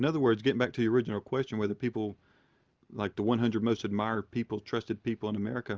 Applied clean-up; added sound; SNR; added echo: none; none; none; none.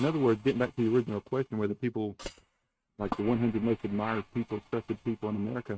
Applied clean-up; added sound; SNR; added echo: neural mask model RNNoise.